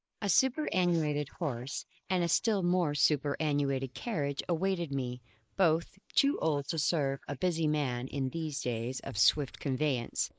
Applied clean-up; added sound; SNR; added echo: neural mask model Resemble Enhance denoiser.